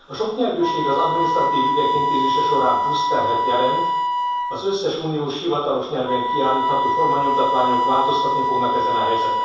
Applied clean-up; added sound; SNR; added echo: none; Wind instrument, woodwind instrument; -2 dB; reverberation time 0.7 s.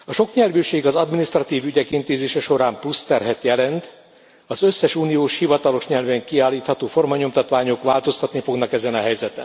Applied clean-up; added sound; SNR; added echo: none; none; none; none.